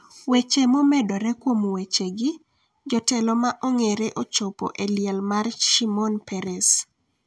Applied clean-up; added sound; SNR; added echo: none; none; none; none.